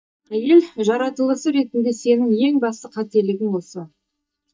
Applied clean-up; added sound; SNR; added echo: neural mask model DeepFilterNet 3.